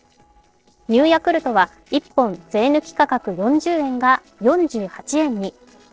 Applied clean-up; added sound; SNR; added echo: neural separator model SepFormer DNS4.